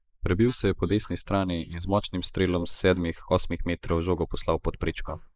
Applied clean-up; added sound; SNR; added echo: neural mask model Resemble Enhance denoiser.